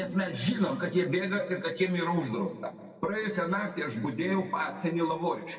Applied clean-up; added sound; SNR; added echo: none; none; none; reverberation time 1.6 s.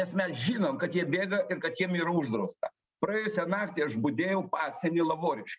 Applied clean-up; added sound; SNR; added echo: none; none; none; none.